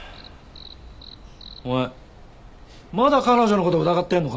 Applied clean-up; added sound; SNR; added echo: none; none; none; none.